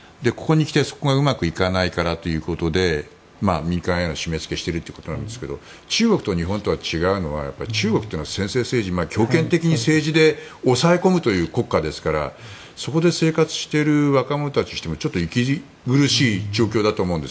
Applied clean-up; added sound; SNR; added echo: none; none; none; none.